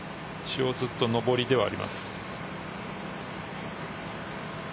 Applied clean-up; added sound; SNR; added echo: none; none; none; none.